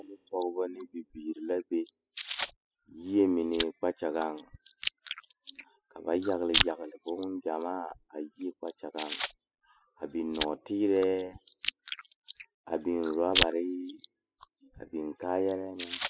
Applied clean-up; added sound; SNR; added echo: classical method spectral subtraction.